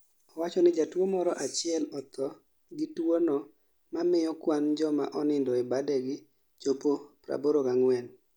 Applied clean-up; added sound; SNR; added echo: none; none; none; none.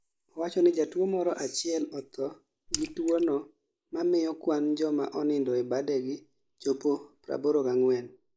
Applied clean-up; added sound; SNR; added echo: neural mask model Resemble Enhance denoiser.